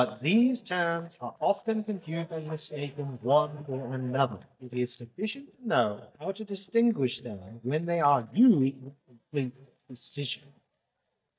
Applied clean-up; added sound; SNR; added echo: neural mask model DeepFilterNet 3.